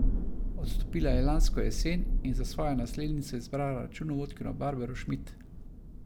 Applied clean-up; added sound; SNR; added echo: none; Thunder; -4 dB; none.